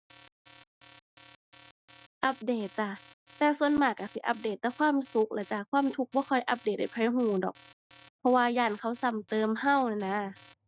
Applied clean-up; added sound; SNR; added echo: none; Alarm; 15 dB; none.